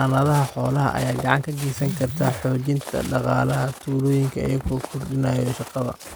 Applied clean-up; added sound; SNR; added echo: none; Walk, footsteps; 17 dB; none.